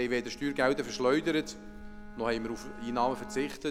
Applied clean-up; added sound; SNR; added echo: none; Bowed string instrument + Clock; 13 dB; none.